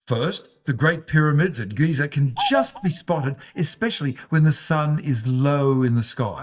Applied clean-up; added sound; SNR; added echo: neural mask model DeepFilterNet 3.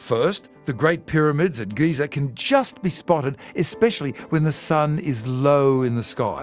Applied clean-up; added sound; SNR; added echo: none; none; none; none.